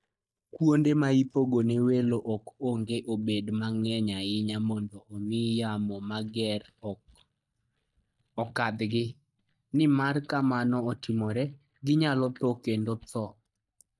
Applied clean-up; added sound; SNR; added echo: neural mask model DeepFilterNet 3.